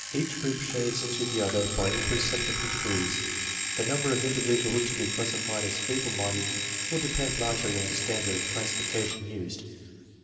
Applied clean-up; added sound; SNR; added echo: none; Alarm; 1 dB; reverberation time 2.4 s.